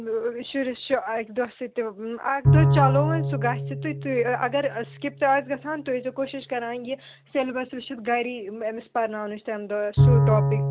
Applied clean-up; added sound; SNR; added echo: none; Bowed string instrument; -1 dB; none.